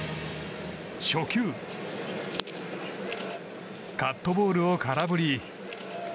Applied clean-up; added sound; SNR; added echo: none; none; none; none.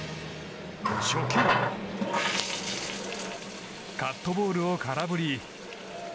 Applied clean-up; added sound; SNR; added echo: none; Water tap, faucet; 0 dB; none.